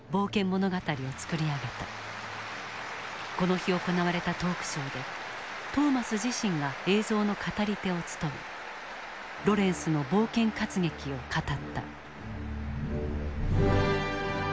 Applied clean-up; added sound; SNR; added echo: none; none; none; none.